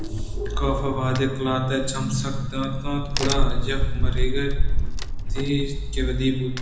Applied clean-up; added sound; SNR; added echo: none; Crack; -3 dB; reverberation time 0.9 s.